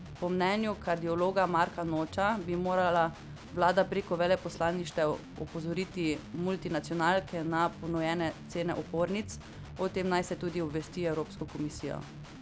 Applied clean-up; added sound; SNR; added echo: none; Guitar; 14 dB; none.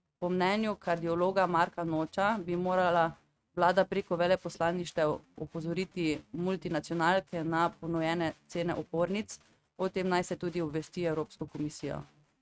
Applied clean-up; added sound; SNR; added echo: neural mask model RNNoise.